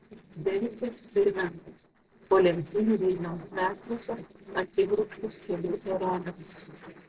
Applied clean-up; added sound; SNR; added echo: neural separator model SepFormer DNS4.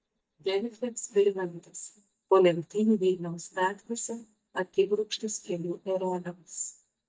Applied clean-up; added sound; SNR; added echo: neural mask model DeepFilterNet 3.